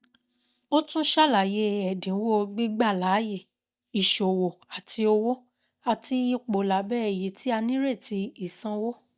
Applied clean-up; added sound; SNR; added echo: neural mask model DeepFilterNet 3.